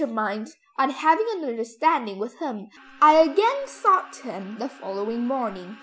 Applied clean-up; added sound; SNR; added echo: none; none; none; none.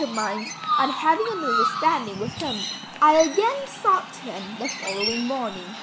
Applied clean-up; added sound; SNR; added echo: none; Chirp, tweet; 5 dB; none.